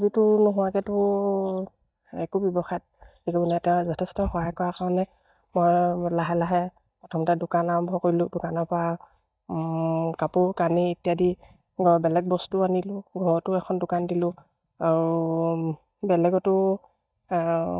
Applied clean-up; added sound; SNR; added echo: neural mask model DeepFilterNet 3.